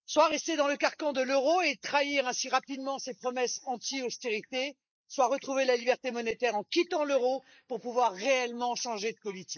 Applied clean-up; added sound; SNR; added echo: neural mask model Resemble Enhance denoiser.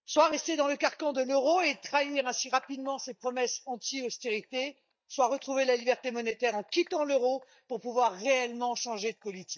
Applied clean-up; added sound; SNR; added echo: neural mask model DeepFilterNet 3.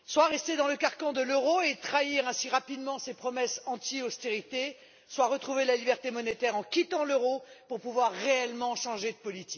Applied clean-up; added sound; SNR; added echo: none; none; none; none.